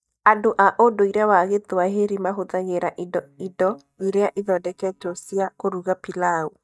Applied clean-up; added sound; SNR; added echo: neural mask model DeepFilterNet 3.